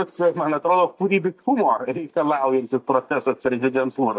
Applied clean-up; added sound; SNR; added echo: neural mask model DeepFilterNet 3.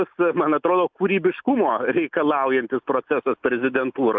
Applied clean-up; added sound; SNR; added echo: none; none; none; none.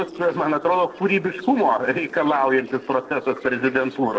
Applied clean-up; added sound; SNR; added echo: neural separator model SepFormer DNS4.